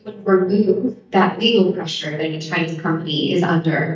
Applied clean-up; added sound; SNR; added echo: neural mask model DeepFilterNet 3.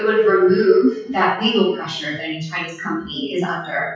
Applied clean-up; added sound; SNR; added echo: classical method WPE with log-MMSE.